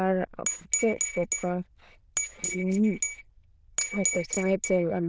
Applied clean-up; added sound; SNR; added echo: neural diffusion model UNIVERSE++.